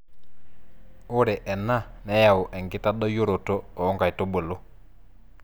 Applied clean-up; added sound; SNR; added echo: none; none; none; none.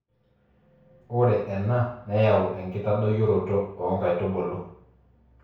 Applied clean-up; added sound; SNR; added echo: none; none; none; reverberation time 0.6 s.